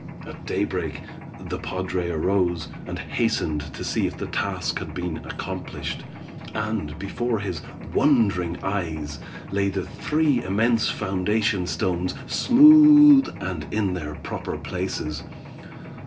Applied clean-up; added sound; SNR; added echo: none; Mechanisms; 13 dB; reverberation time 0.3 s.